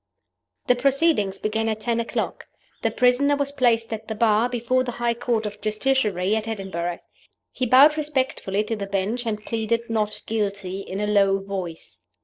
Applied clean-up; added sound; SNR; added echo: neural separator model SepFormer DNS4.